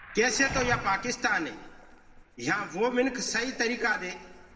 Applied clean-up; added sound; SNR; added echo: none; Waves, surf; 13 dB; reverberation time 1.5 s.